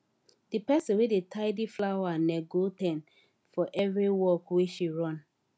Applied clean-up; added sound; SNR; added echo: none; none; none; none.